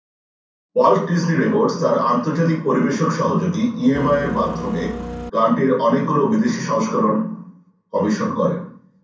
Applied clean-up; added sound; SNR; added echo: none; Printer; 9 dB; reverberation time 0.6 s.